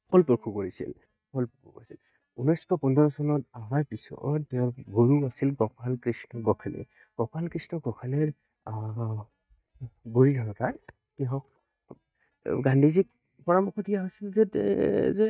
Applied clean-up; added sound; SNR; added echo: neural mask model DeepFilterNet 3.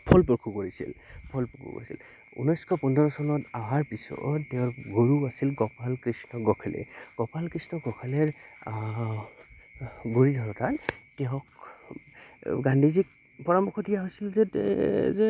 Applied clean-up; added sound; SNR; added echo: none; none; none; none.